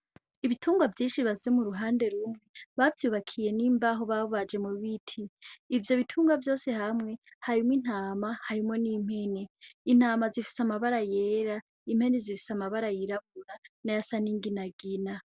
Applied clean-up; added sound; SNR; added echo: none; none; none; none.